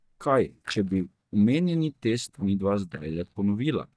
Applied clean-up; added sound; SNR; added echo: neural mask model DeepFilterNet 3.